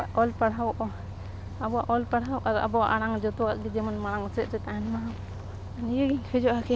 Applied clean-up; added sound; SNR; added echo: none; Bus; 9 dB; none.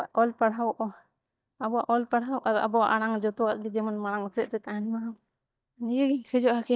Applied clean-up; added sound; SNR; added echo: neural mask model DeepFilterNet 3.